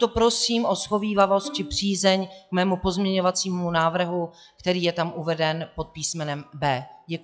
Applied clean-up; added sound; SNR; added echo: classical method log-MMSE.